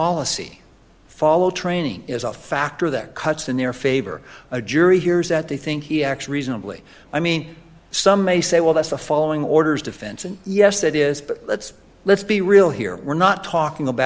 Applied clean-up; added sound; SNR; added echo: none; none; none; none.